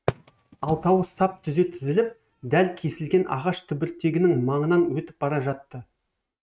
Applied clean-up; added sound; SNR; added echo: neural mask model RNNoise.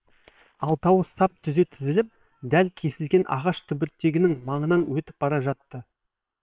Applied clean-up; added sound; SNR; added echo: neural separator model SepFormer WHAM!.